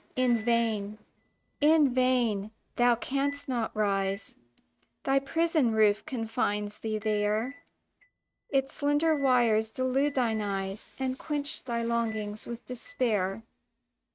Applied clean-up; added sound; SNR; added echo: neural mask model RNNoise.